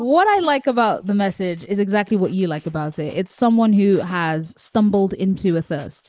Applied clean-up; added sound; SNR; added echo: neural mask model Resemble Enhance denoiser.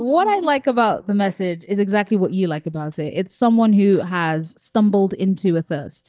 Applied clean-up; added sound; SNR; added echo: neural mask model DeepFilterNet 3.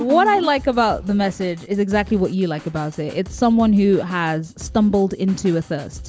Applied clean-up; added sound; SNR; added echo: none; Drum kit; 20 dB; none.